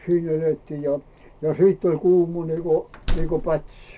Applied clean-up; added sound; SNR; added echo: none; Slam; 8 dB; none.